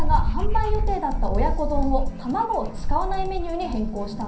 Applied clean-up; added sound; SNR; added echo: none; Dog; -4 dB; reverberation time 0.6 s.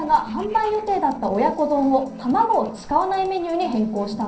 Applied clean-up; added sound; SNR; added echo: neural separator model SepFormer DNS4.